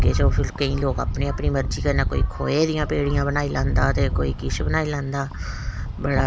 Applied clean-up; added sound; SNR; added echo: none; Rattle; -1 dB; none.